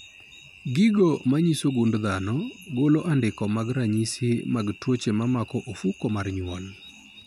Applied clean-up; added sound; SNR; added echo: none; none; none; none.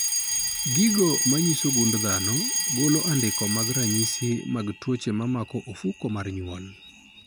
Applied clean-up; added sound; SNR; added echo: none; Alarm; 2 dB; none.